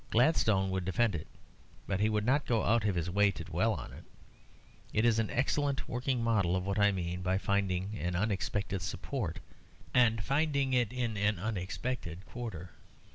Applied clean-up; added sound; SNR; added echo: none; none; none; none.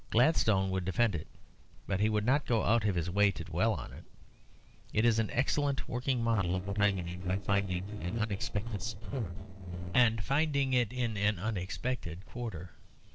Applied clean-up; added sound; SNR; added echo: neural separator model SepFormer DNS4.